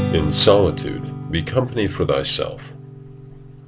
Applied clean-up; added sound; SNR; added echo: none; Strum; 7 dB; none.